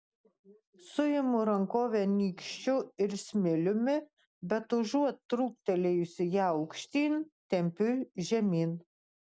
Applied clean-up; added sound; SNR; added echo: none; none; none; none.